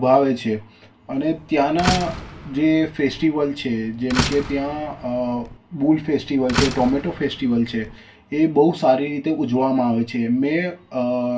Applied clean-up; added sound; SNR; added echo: none; Slam; 9 dB; reverberation time 0.2 s.